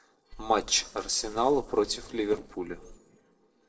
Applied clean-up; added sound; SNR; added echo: neural separator model SepFormer DNS4.